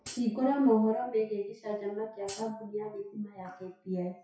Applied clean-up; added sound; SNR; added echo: classical method WPE with log-MMSE.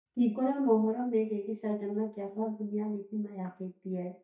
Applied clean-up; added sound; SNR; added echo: neural mask model DeepFilterNet 3.